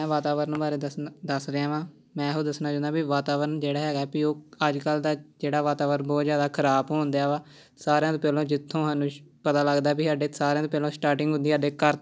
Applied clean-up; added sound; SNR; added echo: none; none; none; none.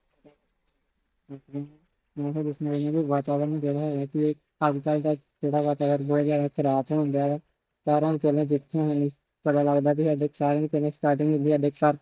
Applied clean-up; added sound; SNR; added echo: neural mask model DeepFilterNet 3.